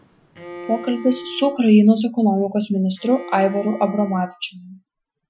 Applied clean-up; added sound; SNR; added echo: classical method Wiener filter.